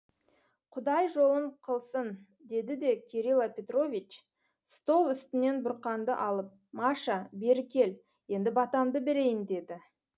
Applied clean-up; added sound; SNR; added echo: none; none; none; none.